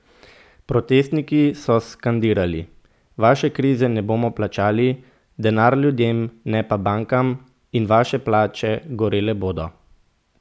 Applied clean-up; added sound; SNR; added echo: none; none; none; none.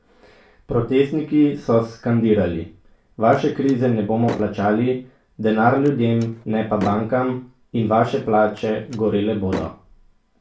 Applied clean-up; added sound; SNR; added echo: none; Slam; 16 dB; reverberation time 0.3 s.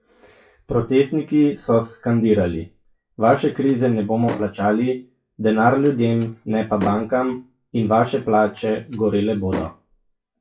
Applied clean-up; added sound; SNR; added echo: classical method WPE with log-MMSE.